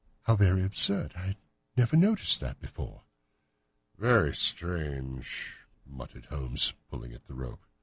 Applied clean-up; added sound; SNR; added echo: none; none; none; none.